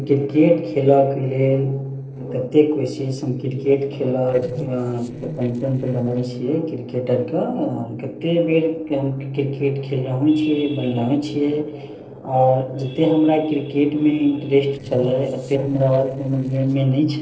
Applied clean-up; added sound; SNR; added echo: neural separator model SepFormer DNS4.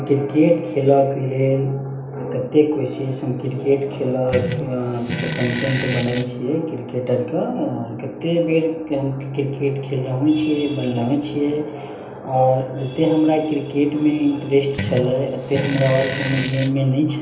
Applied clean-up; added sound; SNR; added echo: none; Fart; 5 dB; reverberation time 0.3 s.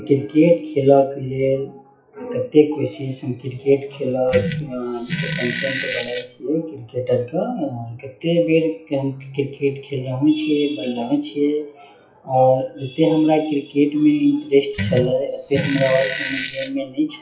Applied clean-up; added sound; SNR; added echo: classical method WPE with log-MMSE.